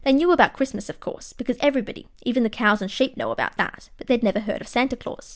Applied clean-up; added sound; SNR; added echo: none; none; none; none.